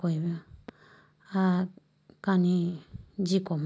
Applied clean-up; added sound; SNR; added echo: none; none; none; none.